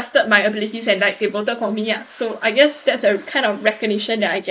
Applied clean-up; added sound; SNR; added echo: neural mask model Resemble Enhance denoiser.